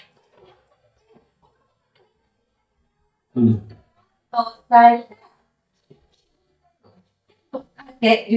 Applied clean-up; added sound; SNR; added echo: neural mask model DeepFilterNet 3.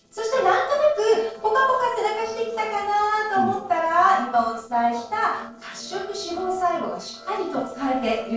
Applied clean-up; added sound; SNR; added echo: neural separator model SepFormer DNS4.